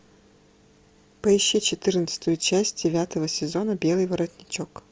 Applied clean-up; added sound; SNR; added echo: none; none; none; none.